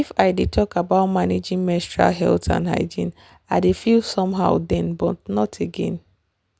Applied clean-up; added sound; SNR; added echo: none; none; none; none.